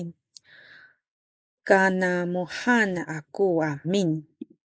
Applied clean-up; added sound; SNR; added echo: neural mask model Resemble Enhance denoiser.